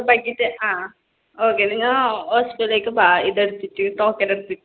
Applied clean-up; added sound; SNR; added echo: none; none; none; none.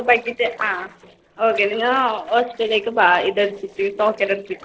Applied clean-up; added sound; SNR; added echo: neural separator model SepFormer DNS4.